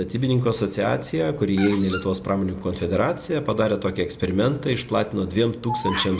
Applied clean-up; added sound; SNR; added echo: none; Bird vocalization, bird call, bird song; 15 dB; none.